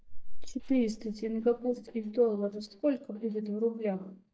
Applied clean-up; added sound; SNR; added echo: neural mask model DeepFilterNet 3.